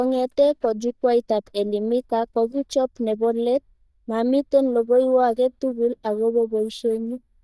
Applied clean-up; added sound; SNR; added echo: neural mask model DeepFilterNet 3.